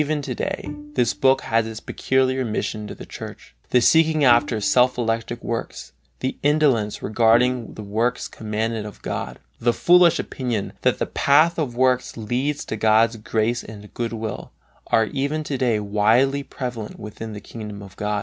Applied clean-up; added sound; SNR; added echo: none; Bowed string instrument; 16 dB; none.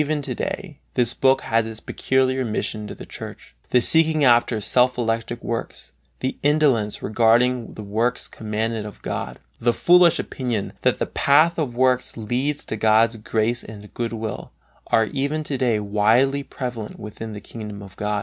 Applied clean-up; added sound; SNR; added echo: none; none; none; none.